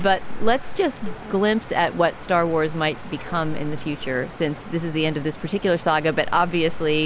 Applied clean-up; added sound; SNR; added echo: none; Cricket; 1 dB; none.